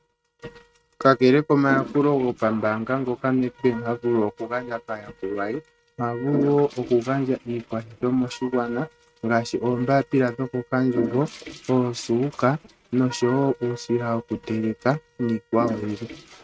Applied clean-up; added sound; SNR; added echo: neural mask model RNNoise.